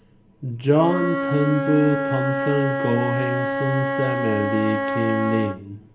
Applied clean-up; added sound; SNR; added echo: none; Wind instrument, woodwind instrument; 2 dB; reverberation time 0.9 s.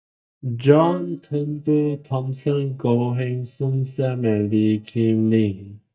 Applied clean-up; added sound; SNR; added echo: neural mask model DeepFilterNet 3.